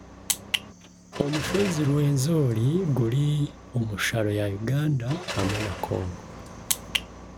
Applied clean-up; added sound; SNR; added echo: none; Car; 12 dB; none.